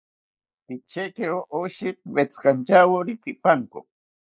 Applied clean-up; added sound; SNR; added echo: neural mask model Resemble Enhance denoiser.